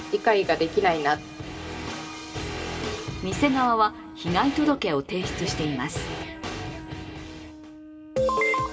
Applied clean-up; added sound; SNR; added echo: none; Wind instrument, woodwind instrument; 17 dB; reverberation time 2.1 s.